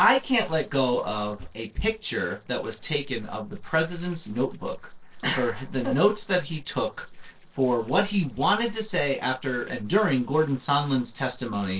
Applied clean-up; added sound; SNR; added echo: neural separator model SepFormer DNS4.